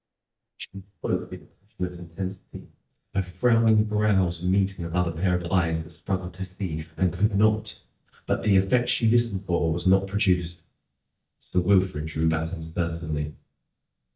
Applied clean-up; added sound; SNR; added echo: neural mask model DeepFilterNet 3.